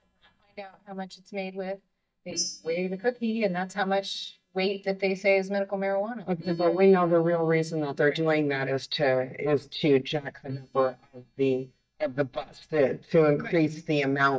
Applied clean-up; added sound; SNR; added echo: neural mask model DeepFilterNet 3.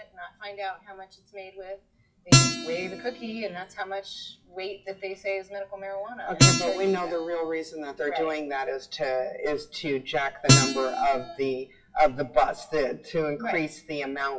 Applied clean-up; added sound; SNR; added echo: classical method WPE with log-MMSE.